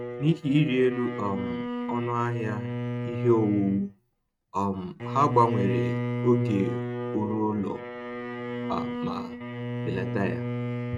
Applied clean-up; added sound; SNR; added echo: neural mask model RNNoise.